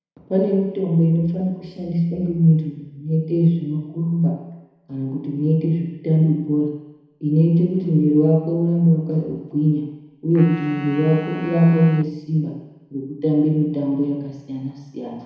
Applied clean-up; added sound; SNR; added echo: none; Wind instrument, woodwind instrument; 17 dB; reverberation time 1.0 s.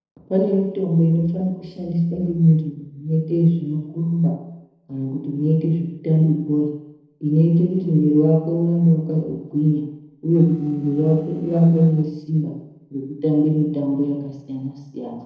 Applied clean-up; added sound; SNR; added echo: neural separator model SepFormer DNS4.